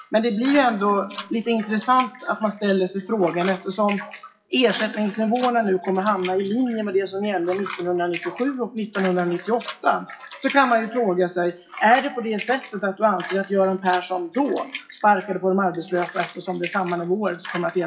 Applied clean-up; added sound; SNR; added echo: classical method WPE with log-MMSE.